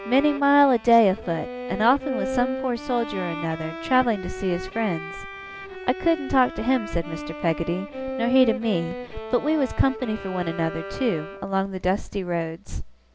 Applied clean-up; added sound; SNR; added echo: none; Bowed string instrument; 10 dB; none.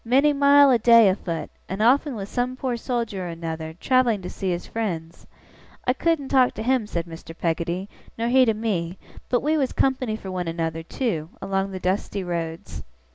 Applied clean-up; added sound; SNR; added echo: none; none; none; none.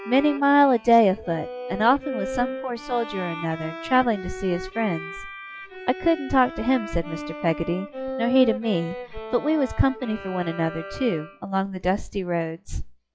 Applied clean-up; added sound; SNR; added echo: classical method log-MMSE.